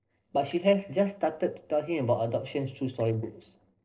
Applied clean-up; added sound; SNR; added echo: neural separator model SepFormer DNS4.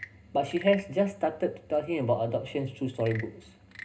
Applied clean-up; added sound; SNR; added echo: none; Wood / Percussion / Frog; 18 dB; reverberation time 0.2 s.